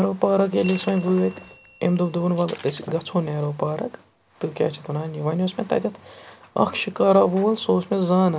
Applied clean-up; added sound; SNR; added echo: none; Shatter + Bell; 19 dB; none.